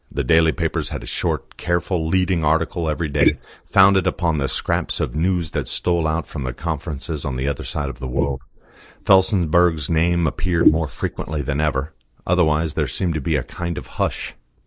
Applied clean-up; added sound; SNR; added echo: neural mask model Resemble Enhance denoiser.